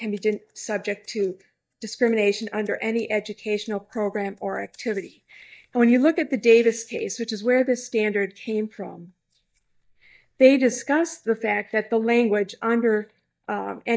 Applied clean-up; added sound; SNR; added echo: neural mask model DeepFilterNet 3.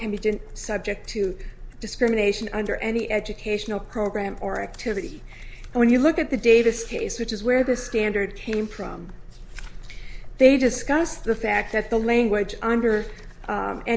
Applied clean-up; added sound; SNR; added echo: none; none; none; none.